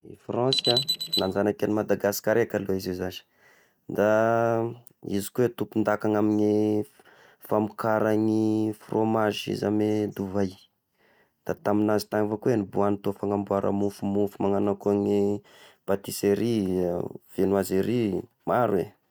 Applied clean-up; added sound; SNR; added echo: neural mask model RNNoise.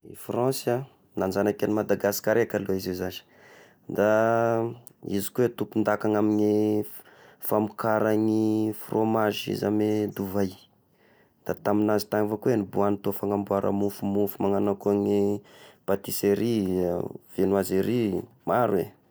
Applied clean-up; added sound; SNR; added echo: none; none; none; none.